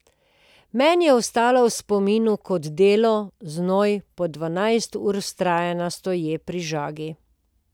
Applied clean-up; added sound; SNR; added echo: none; none; none; none.